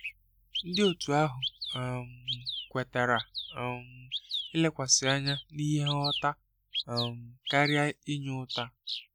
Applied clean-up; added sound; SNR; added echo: none; Bird vocalization, bird call, bird song; 8 dB; none.